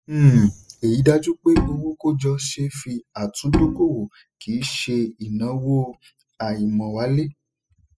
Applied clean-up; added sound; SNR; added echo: classical method spectral subtraction.